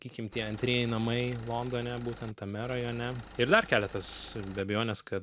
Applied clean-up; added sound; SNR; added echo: none; Engine; 16 dB; none.